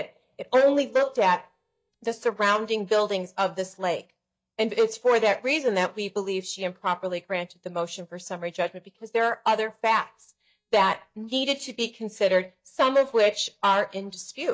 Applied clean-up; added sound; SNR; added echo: neural mask model DeepFilterNet 3.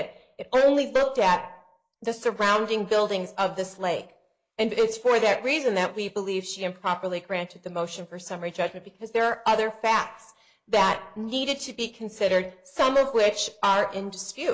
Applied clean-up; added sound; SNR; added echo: neural mask model Resemble Enhance denoiser.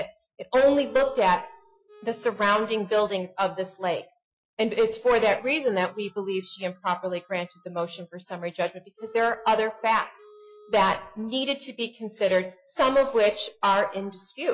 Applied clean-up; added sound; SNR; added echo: classical method Wiener filter.